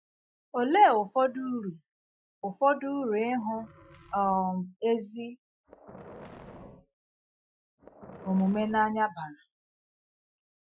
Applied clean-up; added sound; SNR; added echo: classical method Wiener filter.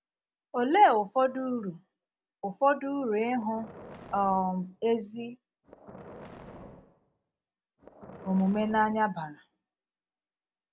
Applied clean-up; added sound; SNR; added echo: none; Boom; 19 dB; none.